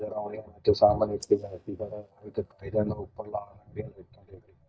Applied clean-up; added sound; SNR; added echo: neural mask model DeepFilterNet 3.